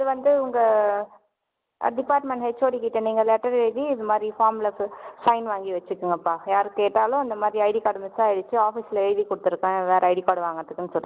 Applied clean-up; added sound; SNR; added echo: none; none; none; none.